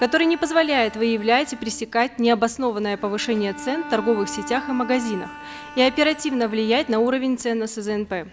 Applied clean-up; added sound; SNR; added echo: none; Bowed string instrument; 16 dB; none.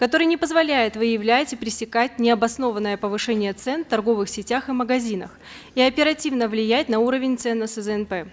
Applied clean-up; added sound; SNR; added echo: none; none; none; none.